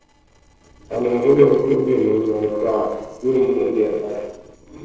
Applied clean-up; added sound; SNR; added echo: neural separator model SepFormer DNS4.